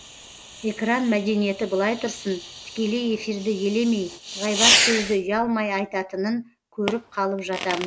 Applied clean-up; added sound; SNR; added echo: none; Fireworks; 4 dB; none.